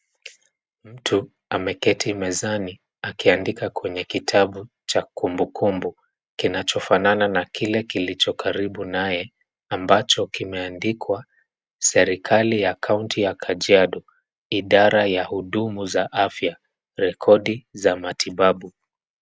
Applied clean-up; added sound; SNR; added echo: none; none; none; none.